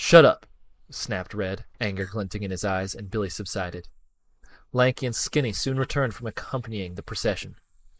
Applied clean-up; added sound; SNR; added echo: neural mask model Resemble Enhance denoiser.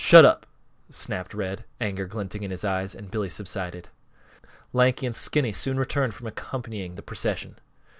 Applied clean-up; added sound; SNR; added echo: none; none; none; none.